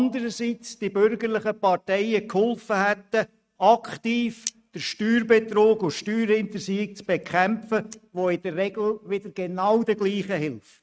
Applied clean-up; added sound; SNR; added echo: neural mask model RNNoise.